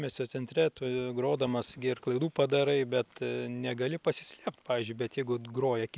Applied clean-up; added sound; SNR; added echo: none; none; none; none.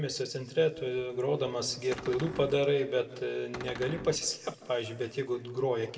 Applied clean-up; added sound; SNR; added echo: none; Cupboard open or close; 12 dB; reverberation time 1.2 s.